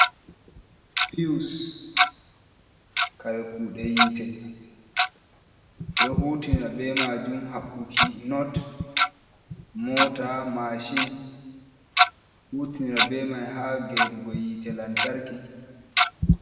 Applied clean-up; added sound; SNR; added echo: none; Tick-tock; -4 dB; reverberation time 1.4 s.